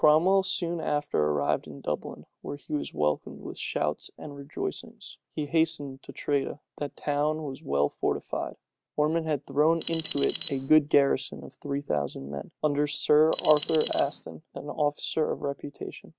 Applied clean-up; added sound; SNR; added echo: none; Alarm; 5 dB; none.